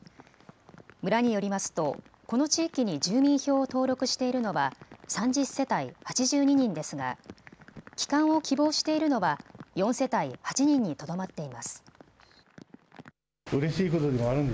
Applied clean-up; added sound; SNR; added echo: none; none; none; none.